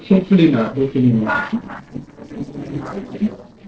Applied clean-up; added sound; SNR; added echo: neural separator model SepFormer DNS4.